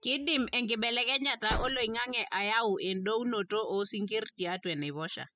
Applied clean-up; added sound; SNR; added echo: classical method spectral subtraction.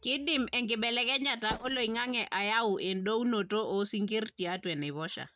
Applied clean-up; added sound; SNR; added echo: neural mask model RNNoise.